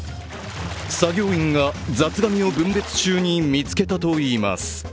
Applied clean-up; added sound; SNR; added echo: none; Water / Splash, splatter; 17 dB; none.